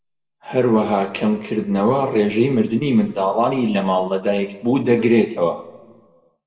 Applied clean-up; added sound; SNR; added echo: none; Bowed string instrument; 19 dB; reverberation time 1.0 s.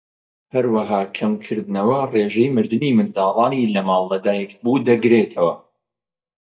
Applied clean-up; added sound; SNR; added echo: neural mask model DeepFilterNet 3.